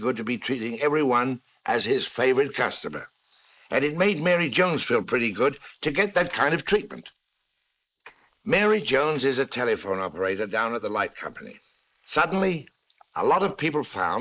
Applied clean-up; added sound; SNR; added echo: neural mask model Resemble Enhance denoiser.